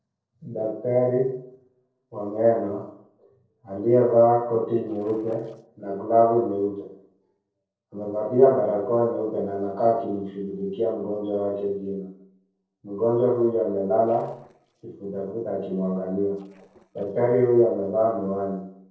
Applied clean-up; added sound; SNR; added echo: neural separator model SepFormer DNS4.